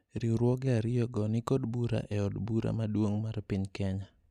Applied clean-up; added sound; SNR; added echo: none; none; none; none.